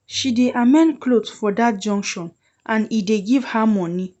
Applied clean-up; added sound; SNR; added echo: none; none; none; none.